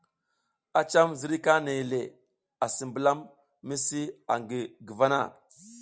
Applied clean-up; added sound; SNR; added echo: none; none; none; none.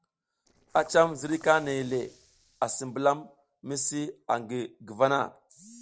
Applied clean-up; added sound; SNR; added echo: neural separator model SepFormer DNS4.